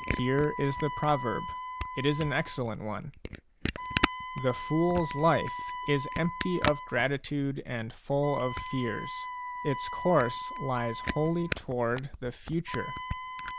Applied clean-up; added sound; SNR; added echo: none; Wind instrument, woodwind instrument + Camera; 6 dB; none.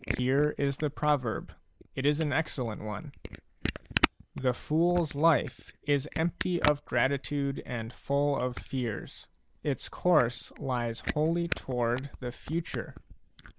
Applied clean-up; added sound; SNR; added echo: neural mask model Resemble Enhance denoiser.